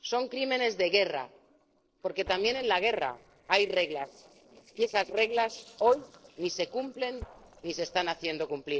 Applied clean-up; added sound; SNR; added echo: neural separator model SepFormer DNS4.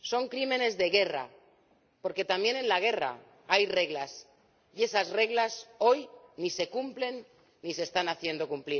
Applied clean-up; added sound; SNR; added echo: none; none; none; none.